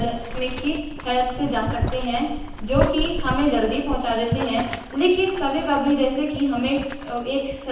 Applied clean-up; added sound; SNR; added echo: none; Boiling; 6 dB; reverberation time 0.9 s.